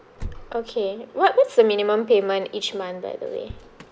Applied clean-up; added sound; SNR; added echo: none; Motor vehicle (road); 19 dB; none.